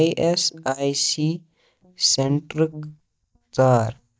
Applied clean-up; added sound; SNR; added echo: neural mask model DeepFilterNet 3.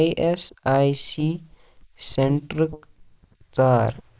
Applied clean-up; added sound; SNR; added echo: neural mask model Resemble Enhance denoiser.